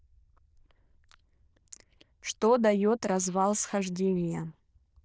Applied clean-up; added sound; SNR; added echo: neural diffusion model UNIVERSE++.